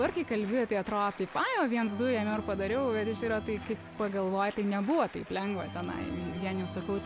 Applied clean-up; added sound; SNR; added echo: none; Organ; 12 dB; none.